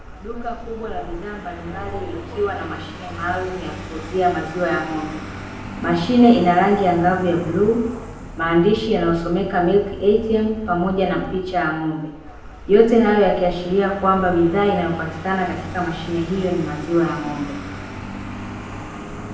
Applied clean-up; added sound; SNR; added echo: none; Vehicle; 12 dB; reverberation time 0.8 s.